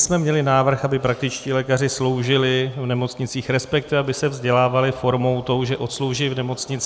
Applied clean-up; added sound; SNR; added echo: none; none; none; none.